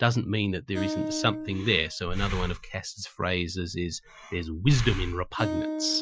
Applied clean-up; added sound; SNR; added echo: classical method Wiener filter.